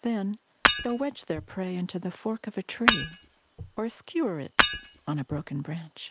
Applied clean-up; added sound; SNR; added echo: none; Shatter / Hammer; -3 dB; none.